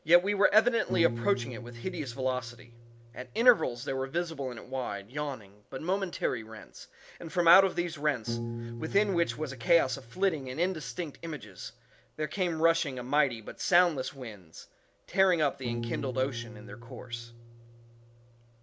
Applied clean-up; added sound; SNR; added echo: none; Piano; 13 dB; none.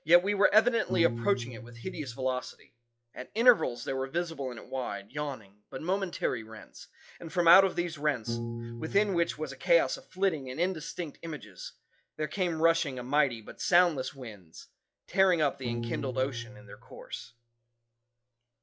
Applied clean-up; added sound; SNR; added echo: classical method log-MMSE.